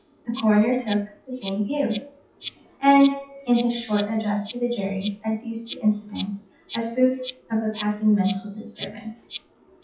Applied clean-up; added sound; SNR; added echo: classical method WPE with log-MMSE.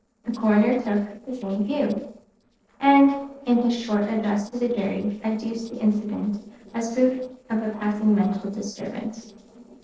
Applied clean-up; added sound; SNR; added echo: neural separator model SepFormer DNS4.